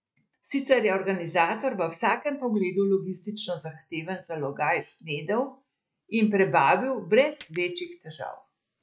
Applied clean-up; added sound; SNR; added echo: neural mask model RNNoise.